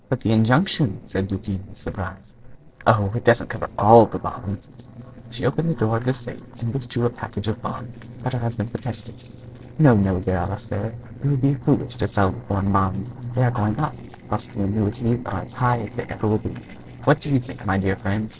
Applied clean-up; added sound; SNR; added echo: neural separator model SepFormer DNS4.